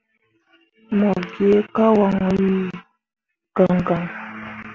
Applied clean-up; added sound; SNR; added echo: none; none; none; none.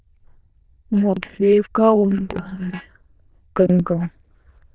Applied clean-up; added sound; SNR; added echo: neural diffusion model UNIVERSE++.